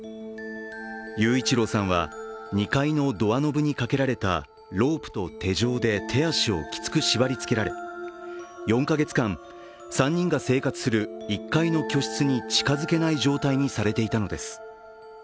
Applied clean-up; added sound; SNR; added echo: none; none; none; none.